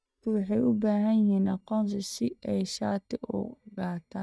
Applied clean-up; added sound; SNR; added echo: neural mask model DeepFilterNet 3.